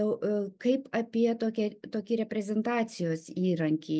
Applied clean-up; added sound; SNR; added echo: none; none; none; none.